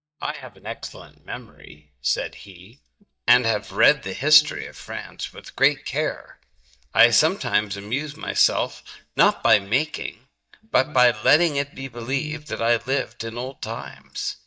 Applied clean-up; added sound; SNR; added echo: neural mask model DeepFilterNet 3.